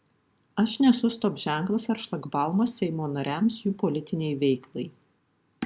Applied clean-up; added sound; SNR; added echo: none; none; none; none.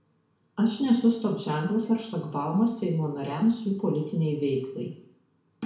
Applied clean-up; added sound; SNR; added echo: none; none; none; reverberation time 0.6 s.